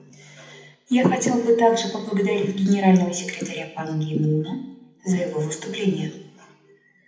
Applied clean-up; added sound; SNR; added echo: none; none; none; reverberation time 0.8 s.